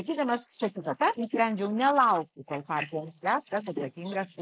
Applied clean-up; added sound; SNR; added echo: neural mask model Resemble Enhance denoiser.